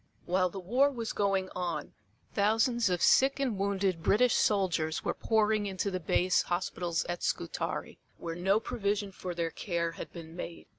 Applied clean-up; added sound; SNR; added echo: none; none; none; none.